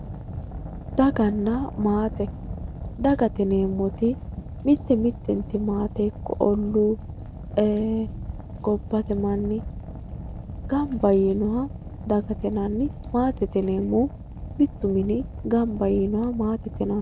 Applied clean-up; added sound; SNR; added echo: none; Fire; 10 dB; none.